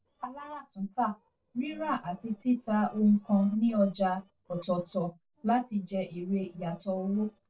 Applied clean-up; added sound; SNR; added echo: neural separator model SepFormer DNS4.